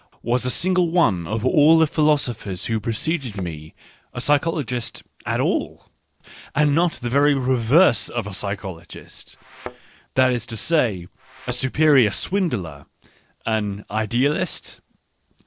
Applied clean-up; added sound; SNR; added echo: neural separator model SepFormer DNS4.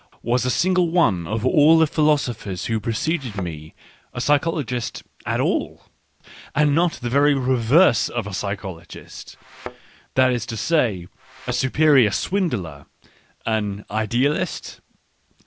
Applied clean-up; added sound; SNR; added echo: none; Thump, thud; 16 dB; none.